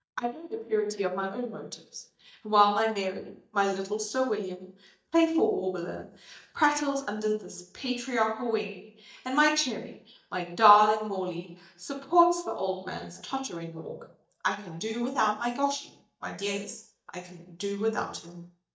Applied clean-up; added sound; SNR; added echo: neural mask model DeepFilterNet 3.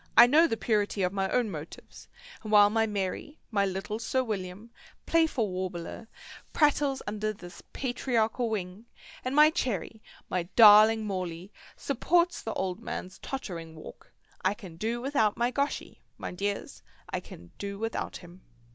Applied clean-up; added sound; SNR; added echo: none; none; none; none.